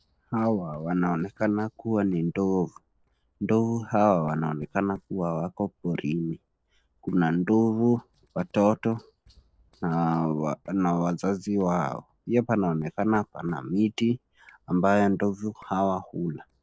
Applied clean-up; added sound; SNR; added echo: neural separator model SepFormer DNS4.